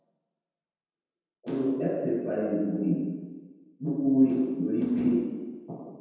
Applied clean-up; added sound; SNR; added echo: none; none; none; reverberation time 1.2 s.